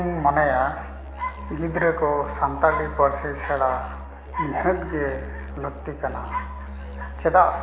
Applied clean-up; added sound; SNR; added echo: none; Musical instrument; 11 dB; reverberation time 1.0 s.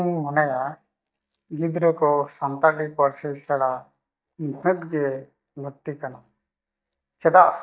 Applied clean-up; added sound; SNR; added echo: neural mask model DeepFilterNet 3.